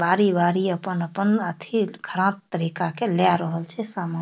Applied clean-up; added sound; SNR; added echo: none; none; none; none.